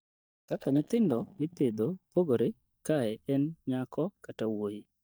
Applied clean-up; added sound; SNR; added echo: neural mask model DeepFilterNet 3.